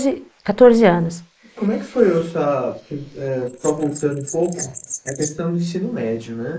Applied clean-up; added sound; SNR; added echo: neural mask model Resemble Enhance denoiser.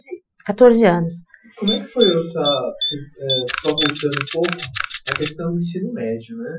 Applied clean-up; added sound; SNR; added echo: classical method Wiener filter.